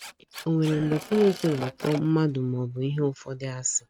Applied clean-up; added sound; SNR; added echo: neural mask model RNNoise.